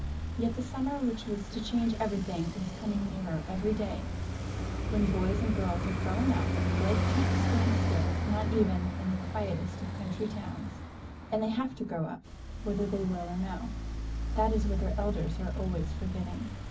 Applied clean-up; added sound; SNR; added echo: none; Traffic noise, roadway noise; -1 dB; reverberation time 0.4 s.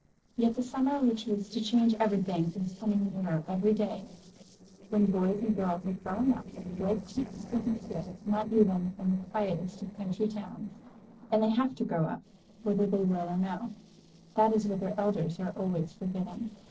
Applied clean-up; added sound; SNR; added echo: neural separator model SepFormer DNS4.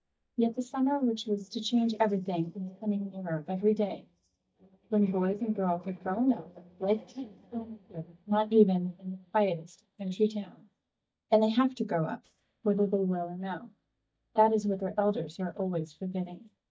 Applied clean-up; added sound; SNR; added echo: neural mask model DeepFilterNet 3.